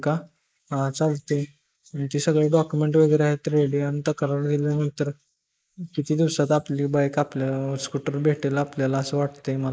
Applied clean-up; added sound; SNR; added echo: neural mask model Resemble Enhance denoiser.